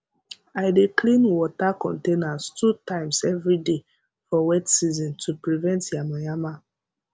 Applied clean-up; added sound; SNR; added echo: none; none; none; none.